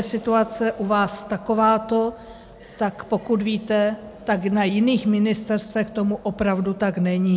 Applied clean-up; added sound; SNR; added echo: none; none; none; none.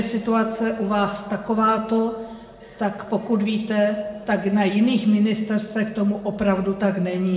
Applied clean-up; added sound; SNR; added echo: none; none; none; reverberation time 1.2 s.